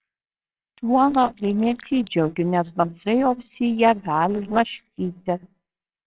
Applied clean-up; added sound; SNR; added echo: neural separator model SepFormer WHAMR!.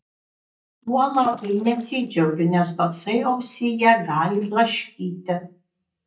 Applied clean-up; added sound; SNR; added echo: neural mask model DeepFilterNet 3.